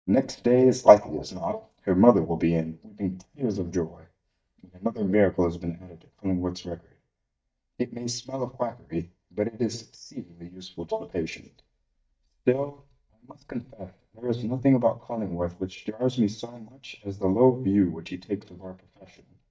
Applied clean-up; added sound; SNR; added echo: neural mask model DeepFilterNet 3.